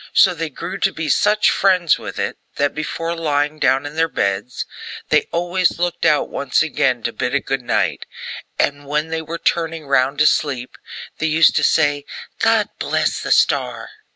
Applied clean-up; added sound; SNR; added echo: none; none; none; none.